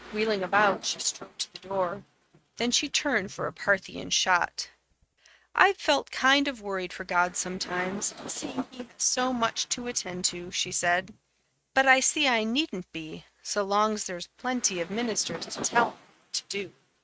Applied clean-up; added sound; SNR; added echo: neural mask model RNNoise.